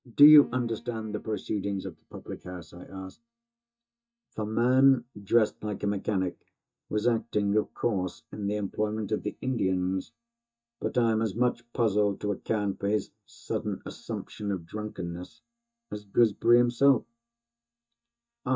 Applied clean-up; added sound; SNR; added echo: neural mask model DeepFilterNet 3.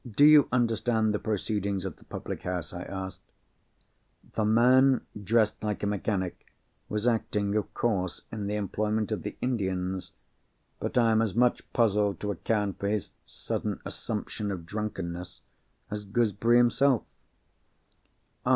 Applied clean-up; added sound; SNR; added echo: none; none; none; none.